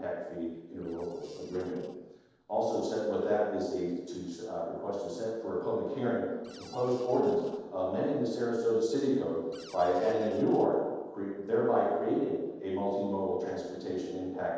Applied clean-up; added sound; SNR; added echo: neural separator model SepFormer DNS4.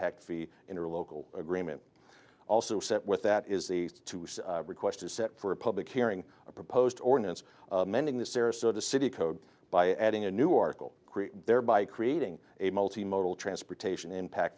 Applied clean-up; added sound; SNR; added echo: none; none; none; none.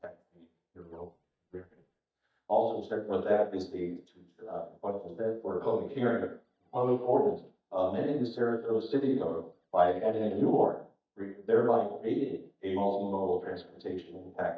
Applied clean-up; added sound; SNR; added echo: neural mask model DeepFilterNet 3.